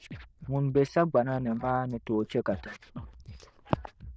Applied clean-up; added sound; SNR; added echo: neural diffusion model UNIVERSE++.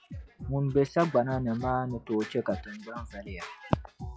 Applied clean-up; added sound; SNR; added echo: classical method log-MMSE.